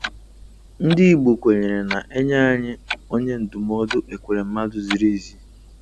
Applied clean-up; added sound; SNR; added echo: none; Clock; 15 dB; none.